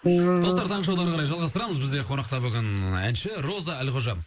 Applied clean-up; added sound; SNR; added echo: neural mask model Resemble Enhance denoiser.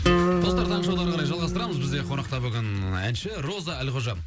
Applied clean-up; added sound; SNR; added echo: none; Acoustic guitar; -2 dB; none.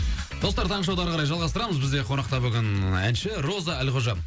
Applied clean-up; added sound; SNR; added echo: none; none; none; none.